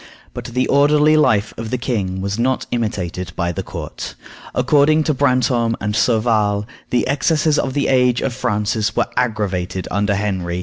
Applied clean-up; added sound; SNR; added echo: none; none; none; none.